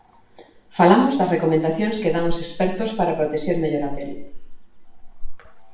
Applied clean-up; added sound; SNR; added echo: none; Cricket / Frog; 8 dB; reverberation time 0.6 s.